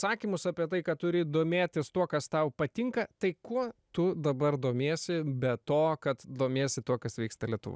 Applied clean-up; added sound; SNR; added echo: none; none; none; none.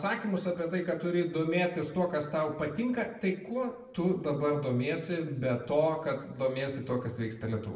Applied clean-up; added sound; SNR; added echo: none; none; none; reverberation time 0.7 s.